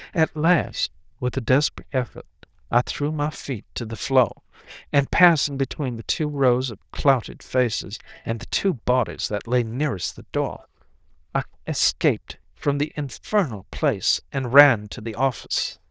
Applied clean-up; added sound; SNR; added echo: neural diffusion model UNIVERSE++.